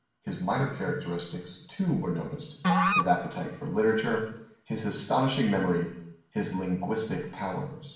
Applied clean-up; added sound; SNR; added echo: none; Musical instrument; 2 dB; reverberation time 0.7 s.